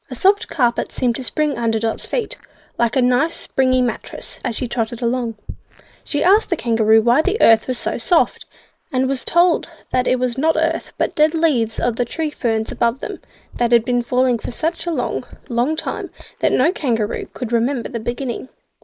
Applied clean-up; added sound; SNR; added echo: neural mask model Resemble Enhance denoiser.